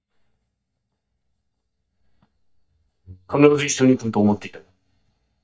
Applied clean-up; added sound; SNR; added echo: neural mask model DeepFilterNet 3.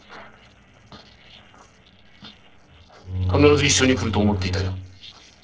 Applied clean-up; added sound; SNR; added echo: neural separator model SepFormer DNS4.